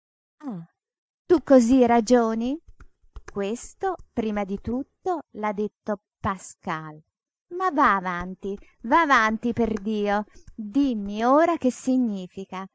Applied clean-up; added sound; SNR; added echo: neural mask model DeepFilterNet 3.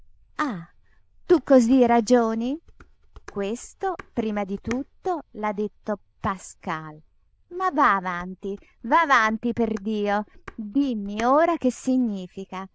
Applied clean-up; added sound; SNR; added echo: neural diffusion model UNIVERSE++.